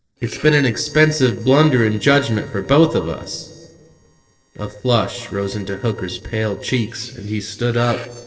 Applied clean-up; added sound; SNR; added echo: neural separator model SepFormer DNS4.